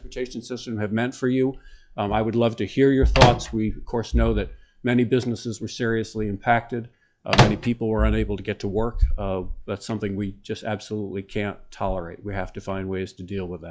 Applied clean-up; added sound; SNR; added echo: classical method log-MMSE.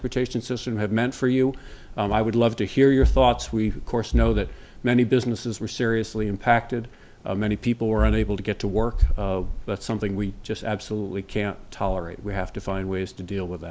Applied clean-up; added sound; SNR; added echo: none; none; none; none.